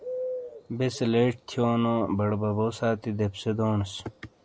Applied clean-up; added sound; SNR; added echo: none; Bird; 14 dB; none.